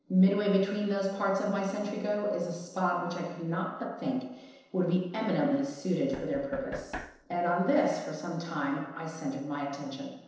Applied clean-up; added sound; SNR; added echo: neural separator model SepFormer DNS4.